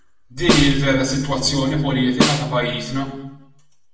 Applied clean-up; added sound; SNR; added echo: none; Snare drum; 4 dB; reverberation time 0.7 s.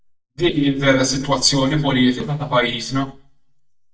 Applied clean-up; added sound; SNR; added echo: neural mask model DeepFilterNet 3.